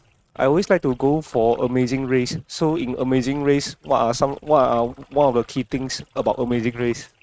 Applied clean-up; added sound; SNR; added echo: neural mask model RNNoise.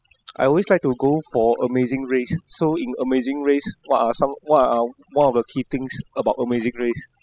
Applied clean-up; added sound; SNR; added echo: classical method spectral subtraction.